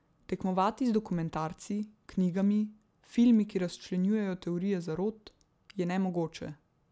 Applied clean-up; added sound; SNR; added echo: none; none; none; none.